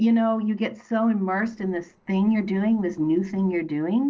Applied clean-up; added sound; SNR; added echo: neural separator model SepFormer DNS4.